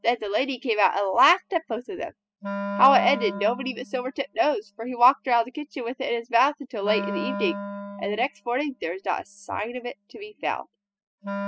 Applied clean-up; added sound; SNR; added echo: classical method spectral subtraction.